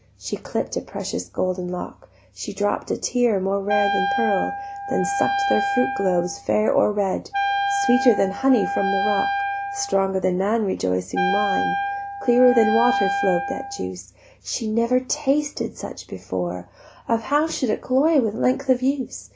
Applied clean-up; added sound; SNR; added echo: none; Wind instrument, woodwind instrument; 2 dB; none.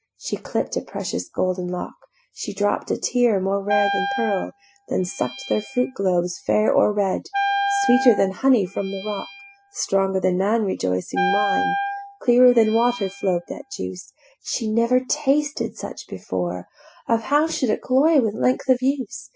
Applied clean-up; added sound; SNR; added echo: classical method spectral subtraction.